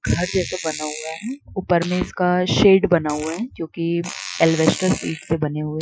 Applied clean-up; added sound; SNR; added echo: classical method Wiener filter.